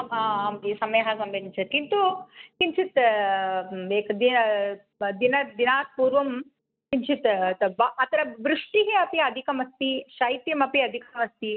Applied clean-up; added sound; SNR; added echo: neural mask model RNNoise.